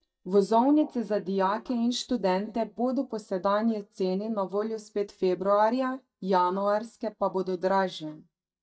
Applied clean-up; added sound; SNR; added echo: neural mask model DeepFilterNet 3.